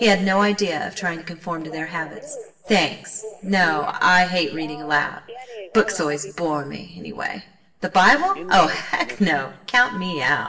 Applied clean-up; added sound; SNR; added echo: none; Telephone; 17 dB; reverberation time 0.7 s.